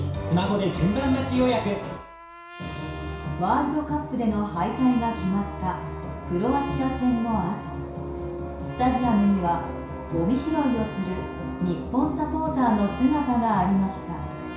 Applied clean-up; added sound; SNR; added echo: none; Trumpet; 18 dB; reverberation time 0.6 s.